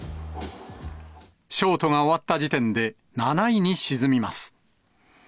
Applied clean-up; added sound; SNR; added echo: none; none; none; none.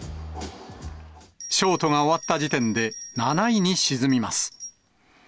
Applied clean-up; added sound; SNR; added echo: none; Bell; 15 dB; none.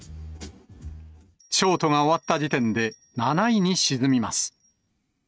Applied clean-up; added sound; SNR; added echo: neural mask model RNNoise.